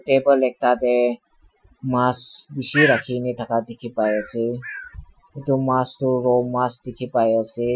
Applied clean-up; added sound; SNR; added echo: classical method Wiener filter.